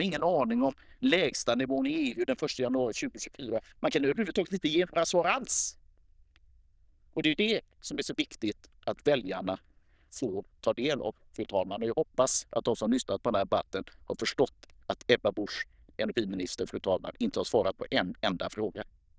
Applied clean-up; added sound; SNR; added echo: neural diffusion model UNIVERSE++.